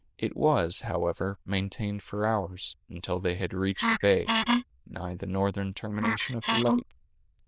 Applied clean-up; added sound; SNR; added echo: neural diffusion model UNIVERSE++.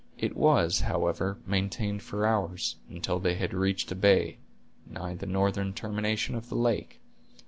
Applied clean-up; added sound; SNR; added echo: none; none; none; none.